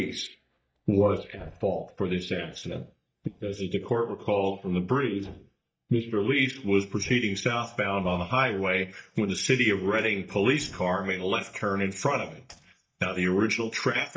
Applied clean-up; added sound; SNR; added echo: neural mask model DeepFilterNet 3.